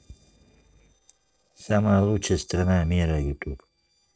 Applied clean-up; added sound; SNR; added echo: neural separator model SepFormer DNS4.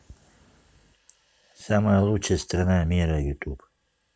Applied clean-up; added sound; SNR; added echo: neural mask model Resemble Enhance denoiser.